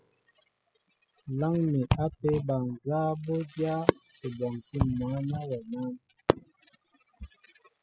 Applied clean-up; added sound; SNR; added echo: classical method spectral subtraction.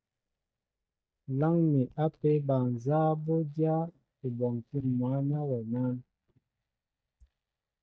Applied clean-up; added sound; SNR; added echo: neural mask model DeepFilterNet 3.